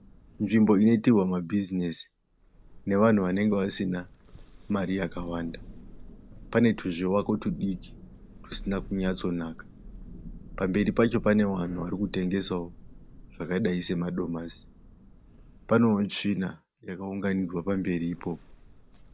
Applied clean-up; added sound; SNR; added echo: none; Thunder; 18 dB; none.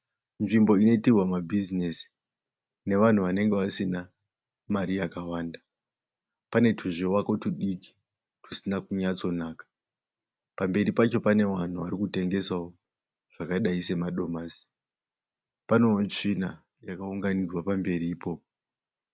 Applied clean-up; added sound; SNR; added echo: none; none; none; none.